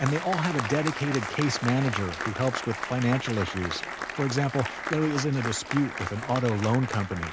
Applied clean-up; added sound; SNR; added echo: none; Applause; 7 dB; none.